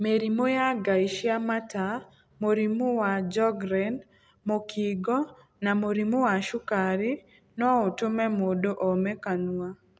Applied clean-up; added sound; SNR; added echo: none; none; none; none.